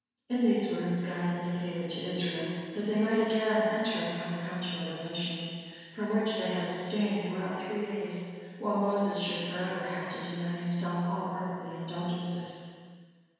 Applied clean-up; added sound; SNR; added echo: none; none; none; reverberation time 1.9 s.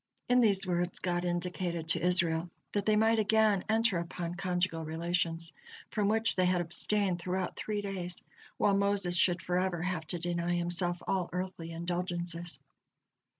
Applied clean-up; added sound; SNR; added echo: none; none; none; none.